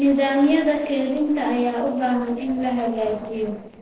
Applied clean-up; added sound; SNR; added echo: neural separator model SepFormer DNS4.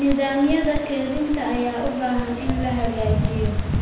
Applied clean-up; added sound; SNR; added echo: none; Crackle; 6 dB; reverberation time 0.9 s.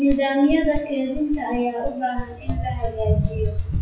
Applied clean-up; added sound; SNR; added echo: classical method WPE with log-MMSE.